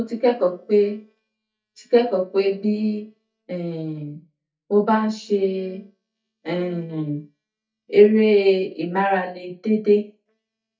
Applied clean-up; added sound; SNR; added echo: neural mask model DeepFilterNet 3.